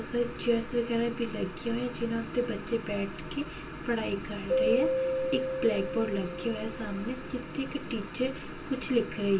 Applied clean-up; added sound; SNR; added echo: none; Keyboard (musical); 6 dB; reverberation time 0.2 s.